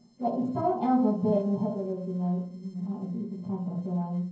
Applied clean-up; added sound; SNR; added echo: neural separator model SepFormer DNS4.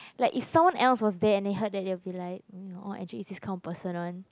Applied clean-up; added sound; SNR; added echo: none; none; none; none.